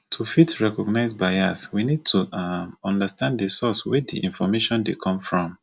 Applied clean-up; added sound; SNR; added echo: none; none; none; none.